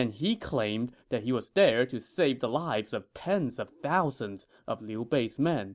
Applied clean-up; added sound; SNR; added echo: none; none; none; none.